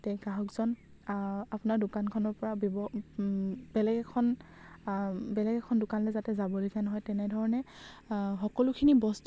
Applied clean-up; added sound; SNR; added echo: none; none; none; none.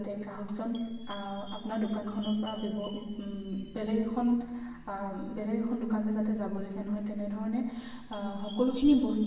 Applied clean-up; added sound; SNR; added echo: none; Chime; 15 dB; reverberation time 1.1 s.